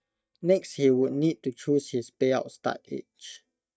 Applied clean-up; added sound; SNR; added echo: neural mask model DeepFilterNet 3.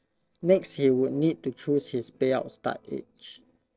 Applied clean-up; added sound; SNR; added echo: neural separator model SepFormer DNS4.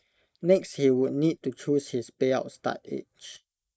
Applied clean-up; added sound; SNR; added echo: neural mask model Resemble Enhance denoiser.